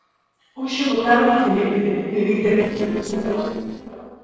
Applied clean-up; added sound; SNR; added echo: neural separator model SepFormer DNS4.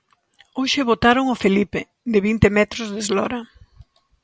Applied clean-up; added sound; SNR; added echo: none; none; none; none.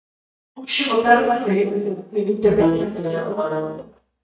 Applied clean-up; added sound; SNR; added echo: neural mask model DeepFilterNet 3.